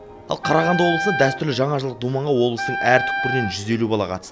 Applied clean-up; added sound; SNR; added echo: none; Wind instrument, woodwind instrument; 6 dB; none.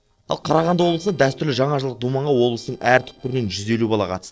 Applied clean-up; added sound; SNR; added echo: neural separator model SepFormer DNS4.